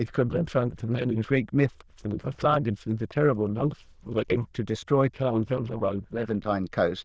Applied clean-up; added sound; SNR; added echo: neural diffusion model UNIVERSE++.